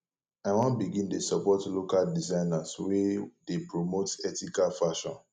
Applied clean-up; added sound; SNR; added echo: none; none; none; none.